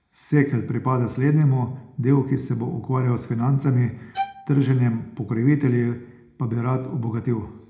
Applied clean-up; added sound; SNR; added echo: none; Bowed string instrument; 11 dB; reverberation time 0.2 s.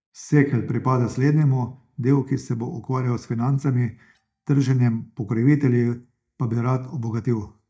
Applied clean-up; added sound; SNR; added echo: neural mask model DeepFilterNet 3.